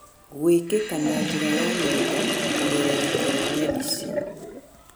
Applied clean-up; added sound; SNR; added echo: none; Sink (filling or washing); 0 dB; none.